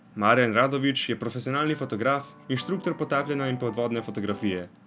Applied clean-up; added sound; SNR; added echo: none; Piano; 18 dB; none.